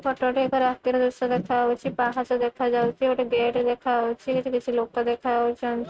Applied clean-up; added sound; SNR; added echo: neural mask model RNNoise.